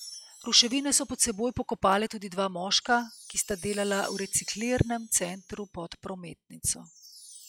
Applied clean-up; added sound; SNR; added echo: classical method log-MMSE.